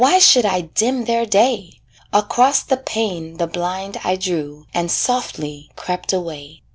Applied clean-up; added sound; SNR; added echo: none; none; none; none.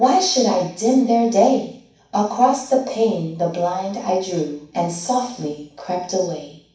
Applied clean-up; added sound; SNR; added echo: none; none; none; reverberation time 0.6 s.